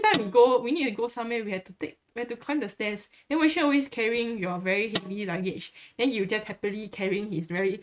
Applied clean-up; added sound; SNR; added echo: neural mask model RNNoise.